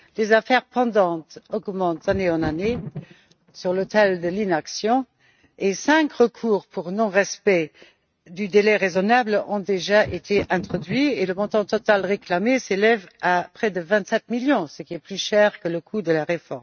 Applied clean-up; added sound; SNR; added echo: neural mask model RNNoise.